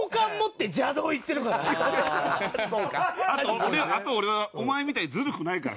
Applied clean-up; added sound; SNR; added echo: none; none; none; none.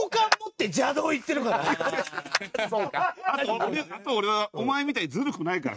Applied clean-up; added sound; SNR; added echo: neural mask model RNNoise.